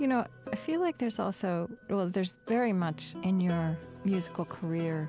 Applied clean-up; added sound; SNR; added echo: none; none; none; none.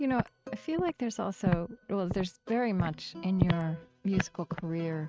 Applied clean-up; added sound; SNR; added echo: neural mask model RNNoise.